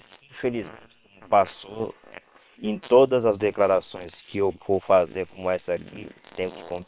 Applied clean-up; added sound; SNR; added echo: neural separator model SepFormer WHAM!.